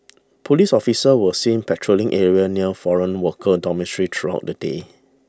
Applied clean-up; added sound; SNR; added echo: none; none; none; none.